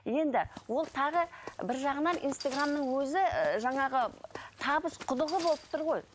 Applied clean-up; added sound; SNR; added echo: none; Run; 17 dB; none.